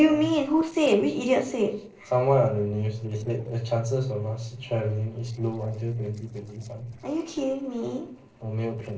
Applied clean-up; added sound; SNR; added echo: neural separator model SepFormer DNS4.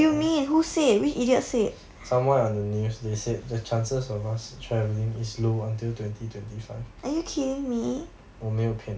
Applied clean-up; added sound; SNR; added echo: none; none; none; none.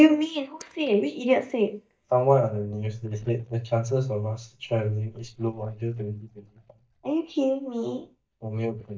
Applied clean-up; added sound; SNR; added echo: neural mask model DeepFilterNet 3.